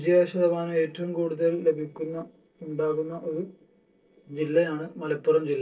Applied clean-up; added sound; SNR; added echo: neural separator model SepFormer DNS4.